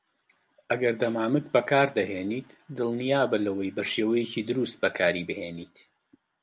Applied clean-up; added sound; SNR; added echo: none; Tambourine; 15 dB; none.